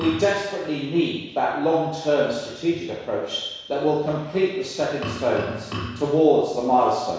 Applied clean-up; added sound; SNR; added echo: none; none; none; reverberation time 1.1 s.